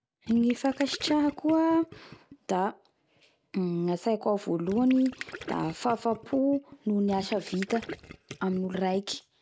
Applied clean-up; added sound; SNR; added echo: none; Gurgling; 16 dB; none.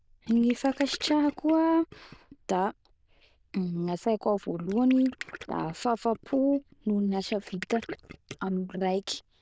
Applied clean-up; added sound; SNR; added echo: neural diffusion model UNIVERSE++.